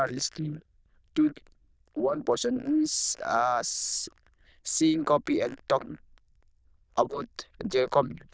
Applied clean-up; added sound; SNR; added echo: neural diffusion model UNIVERSE++.